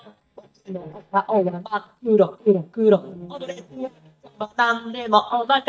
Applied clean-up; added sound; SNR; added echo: neural mask model DeepFilterNet 3.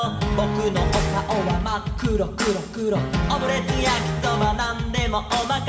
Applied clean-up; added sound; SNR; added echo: none; Fireworks; 12 dB; reverberation time 2.2 s.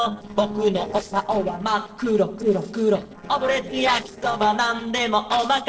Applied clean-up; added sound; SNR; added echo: neural separator model SepFormer DNS4.